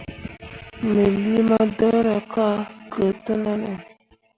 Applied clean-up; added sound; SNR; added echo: none; none; none; none.